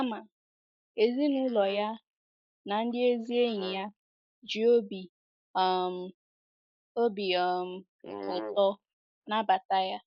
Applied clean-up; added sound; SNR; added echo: neural mask model Resemble Enhance denoiser.